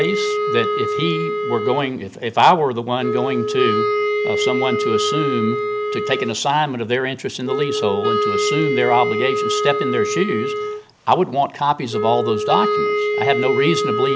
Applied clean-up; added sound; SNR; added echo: none; Wind instrument, woodwind instrument; 1 dB; none.